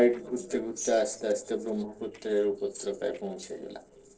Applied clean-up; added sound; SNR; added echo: neural separator model SepFormer DNS4.